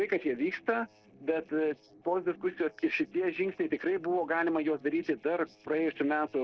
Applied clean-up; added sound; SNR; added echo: neural separator model SepFormer DNS4.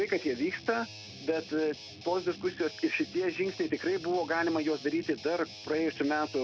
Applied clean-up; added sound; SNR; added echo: none; Guitar; 15 dB; none.